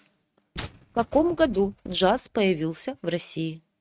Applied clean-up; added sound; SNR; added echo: neural mask model RNNoise.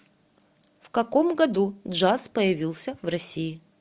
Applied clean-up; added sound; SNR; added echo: none; none; none; none.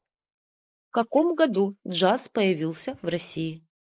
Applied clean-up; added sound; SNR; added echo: neural mask model Resemble Enhance denoiser.